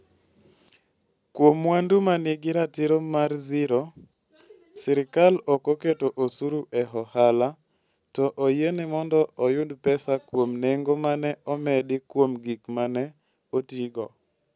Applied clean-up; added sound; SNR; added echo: none; none; none; none.